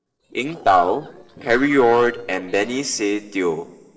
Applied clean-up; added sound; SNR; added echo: neural separator model SepFormer DNS4.